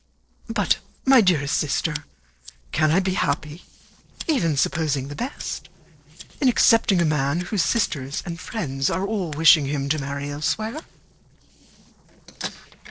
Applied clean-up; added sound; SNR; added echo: neural separator model SepFormer DNS4.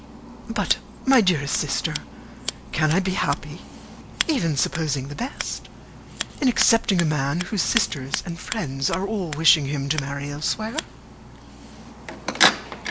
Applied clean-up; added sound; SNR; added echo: none; Scissors; 7 dB; none.